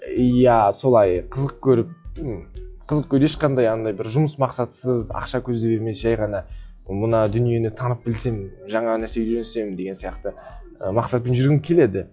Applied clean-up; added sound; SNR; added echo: classical method log-MMSE.